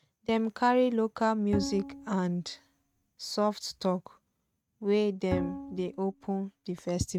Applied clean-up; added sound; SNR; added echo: neural mask model RNNoise.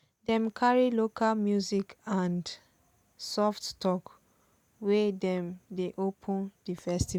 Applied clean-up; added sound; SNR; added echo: none; none; none; none.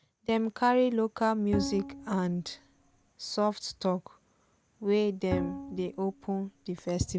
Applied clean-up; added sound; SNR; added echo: none; Bowed string instrument; 9 dB; none.